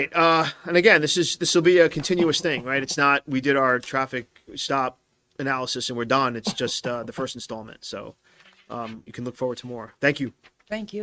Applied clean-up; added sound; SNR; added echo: neural mask model RNNoise.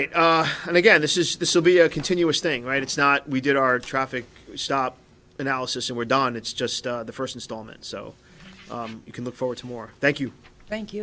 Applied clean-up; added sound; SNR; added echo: none; none; none; none.